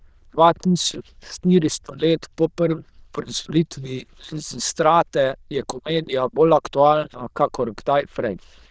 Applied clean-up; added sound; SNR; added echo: neural diffusion model UNIVERSE++.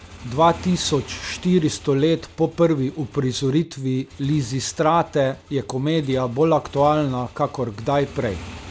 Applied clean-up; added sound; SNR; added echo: none; Motorcycle / Engine; 19 dB; none.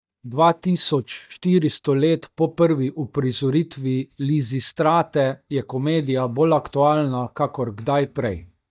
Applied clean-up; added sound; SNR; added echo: neural mask model DeepFilterNet 3.